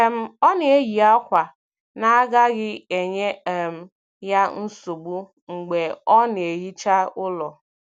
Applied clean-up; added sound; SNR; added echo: none; none; none; none.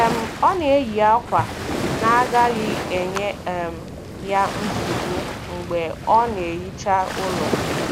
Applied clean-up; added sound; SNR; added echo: none; Waves, surf; 5 dB; none.